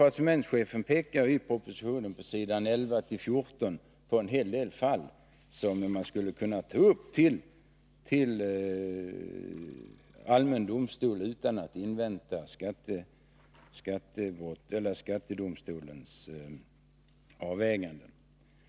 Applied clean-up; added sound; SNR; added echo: none; none; none; none.